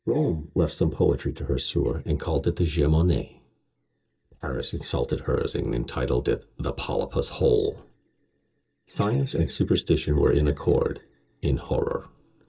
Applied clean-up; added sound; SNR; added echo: neural mask model DeepFilterNet 3.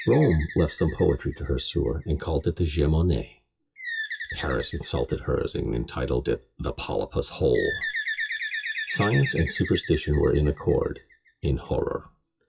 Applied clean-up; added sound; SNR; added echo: classical method WPE with log-MMSE.